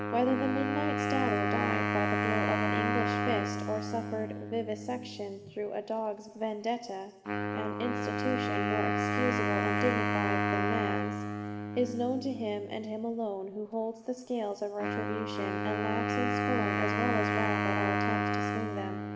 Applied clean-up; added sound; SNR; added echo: none; Wind instrument, woodwind instrument; -2 dB; reverberation time 1.3 s.